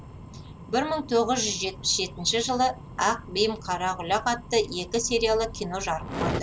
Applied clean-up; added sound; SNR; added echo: none; Fire; 11 dB; none.